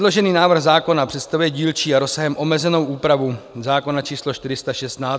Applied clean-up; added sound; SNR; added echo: none; none; none; none.